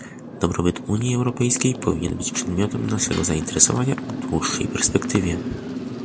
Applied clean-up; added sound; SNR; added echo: none; Motorcycle; 8 dB; none.